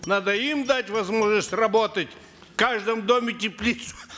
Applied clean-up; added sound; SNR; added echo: none; none; none; none.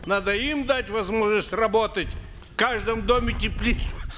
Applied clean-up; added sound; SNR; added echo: none; Wind; 8 dB; none.